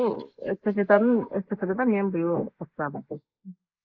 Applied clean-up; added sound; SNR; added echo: neural mask model Resemble Enhance denoiser.